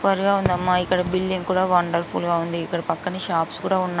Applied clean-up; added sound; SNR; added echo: none; Fireworks; 14 dB; none.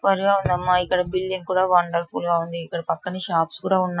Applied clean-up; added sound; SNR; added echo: classical method Wiener filter.